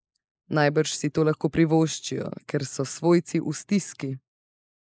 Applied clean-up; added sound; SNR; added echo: neural mask model Resemble Enhance denoiser.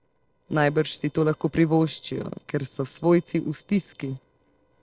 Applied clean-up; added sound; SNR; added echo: neural separator model SepFormer DNS4.